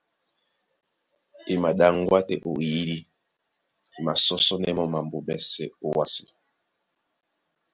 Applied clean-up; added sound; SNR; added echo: none; none; none; none.